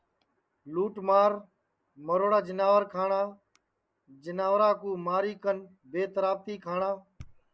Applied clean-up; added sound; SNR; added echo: none; none; none; none.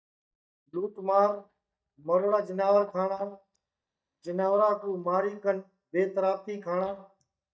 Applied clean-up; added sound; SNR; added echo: neural mask model DeepFilterNet 3.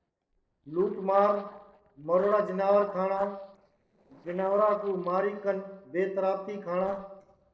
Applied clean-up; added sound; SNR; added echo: neural separator model SepFormer DNS4.